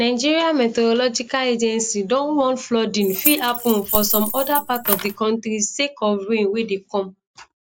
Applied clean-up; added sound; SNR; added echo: none; Keys jangling; 4 dB; none.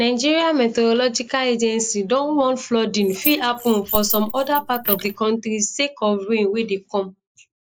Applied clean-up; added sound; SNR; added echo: neural mask model Resemble Enhance denoiser.